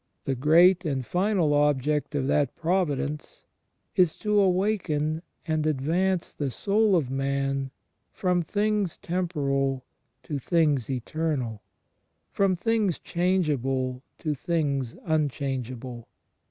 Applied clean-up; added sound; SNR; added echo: none; none; none; none.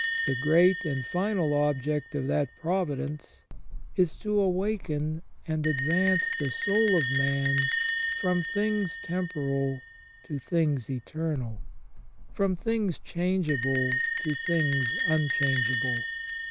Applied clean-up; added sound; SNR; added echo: none; Bell; 0 dB; none.